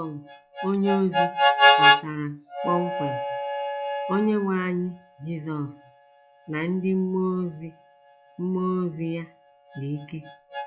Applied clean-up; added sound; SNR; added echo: classical method log-MMSE.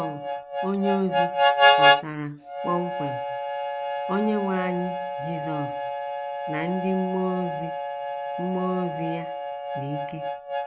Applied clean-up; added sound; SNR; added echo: none; Harmonica; -4 dB; none.